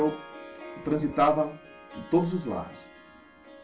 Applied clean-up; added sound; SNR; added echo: none; Harp; 17 dB; reverberation time 0.2 s.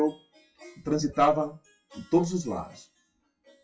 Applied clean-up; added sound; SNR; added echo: classical method WPE with log-MMSE.